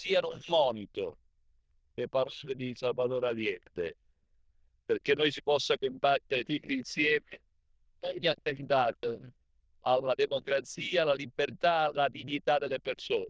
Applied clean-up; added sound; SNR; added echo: neural diffusion model UNIVERSE++.